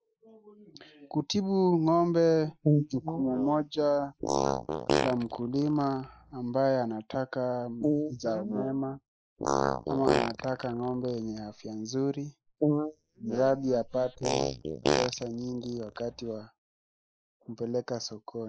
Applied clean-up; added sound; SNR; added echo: neural mask model Resemble Enhance denoiser.